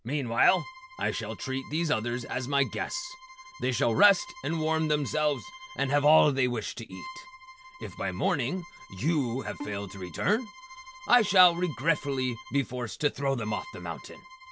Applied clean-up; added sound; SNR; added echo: none; Bowed string instrument + Bowed string instrument; 17 dB; none.